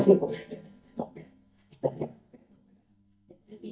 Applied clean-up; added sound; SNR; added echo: neural mask model DeepFilterNet 3.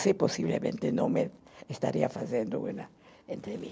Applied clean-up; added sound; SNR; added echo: none; none; none; none.